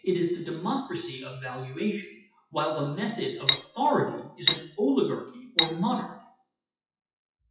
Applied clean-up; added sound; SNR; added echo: classical method WPE with log-MMSE.